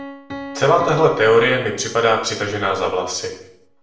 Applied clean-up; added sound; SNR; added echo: none; Piano; 17 dB; reverberation time 0.6 s.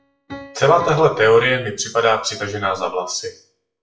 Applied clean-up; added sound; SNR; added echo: classical method WPE with log-MMSE.